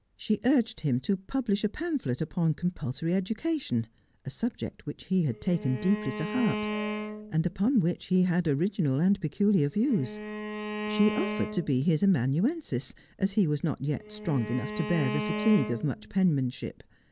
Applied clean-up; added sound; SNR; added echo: none; Bowed string instrument; 8 dB; none.